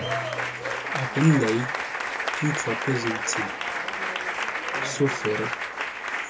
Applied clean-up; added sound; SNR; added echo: none; Applause; 1 dB; reverberation time 0.2 s.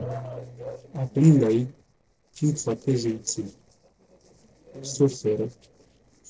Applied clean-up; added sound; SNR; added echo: neural separator model SepFormer DNS4.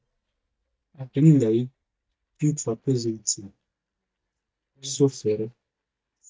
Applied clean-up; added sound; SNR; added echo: neural mask model DeepFilterNet 3.